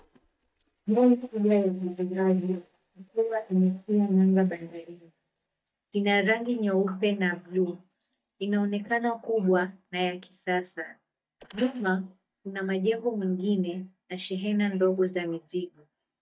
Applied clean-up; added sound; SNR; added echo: neural mask model DeepFilterNet 3.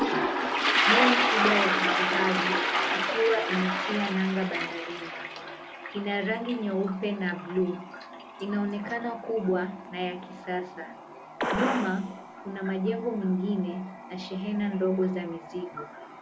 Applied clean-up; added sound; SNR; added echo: none; Toilet flush + Gunshot, gunfire; 0 dB; none.